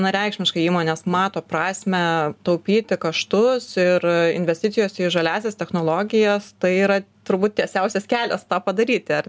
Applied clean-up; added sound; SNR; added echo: none; none; none; none.